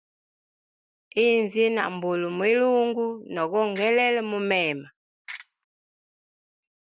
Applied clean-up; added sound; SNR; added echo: none; Ratchet, pawl; 16 dB; none.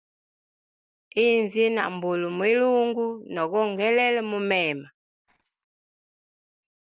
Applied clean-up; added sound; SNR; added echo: neural separator model SepFormer DNS4.